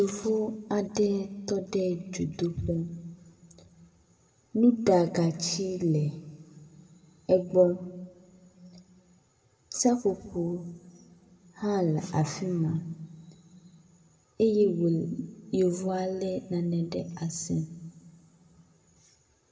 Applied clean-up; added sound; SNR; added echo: none; none; none; reverberation time 1.2 s.